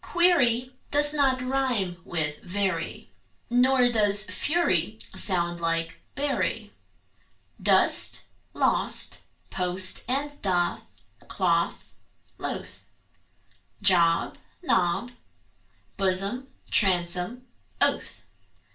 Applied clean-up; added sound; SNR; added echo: none; none; none; reverberation time 0.3 s.